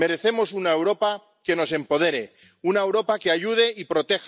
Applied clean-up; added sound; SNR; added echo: none; none; none; none.